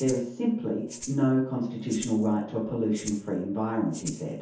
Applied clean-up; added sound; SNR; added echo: none; Rattle (instrument); 17 dB; reverberation time 0.6 s.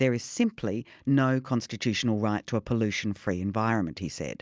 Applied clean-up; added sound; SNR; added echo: none; none; none; none.